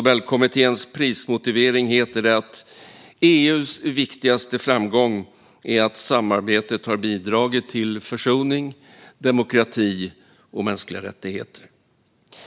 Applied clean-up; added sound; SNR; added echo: none; none; none; none.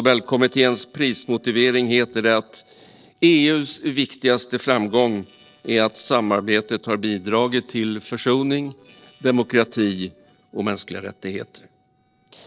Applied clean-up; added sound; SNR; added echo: neural separator model SepFormer DNS4.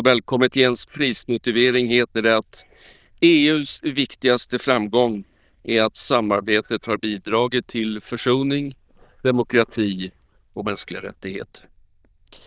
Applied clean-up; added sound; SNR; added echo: neural diffusion model UNIVERSE++.